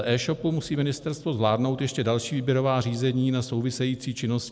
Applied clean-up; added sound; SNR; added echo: none; none; none; none.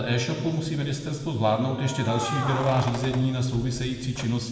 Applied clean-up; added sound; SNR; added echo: none; Keys jangling; 11 dB; reverberation time 1.6 s.